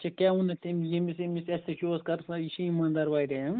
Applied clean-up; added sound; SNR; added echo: neural mask model Resemble Enhance denoiser.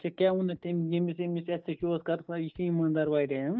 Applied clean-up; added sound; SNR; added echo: neural mask model DeepFilterNet 3.